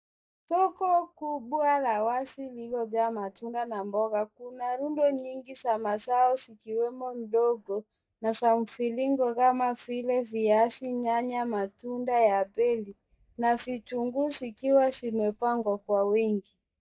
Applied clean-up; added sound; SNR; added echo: neural mask model DeepFilterNet 3.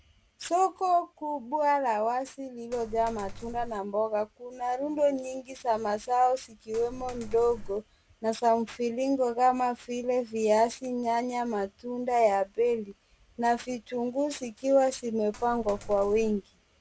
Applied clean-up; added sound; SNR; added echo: none; Coin (dropping); 13 dB; none.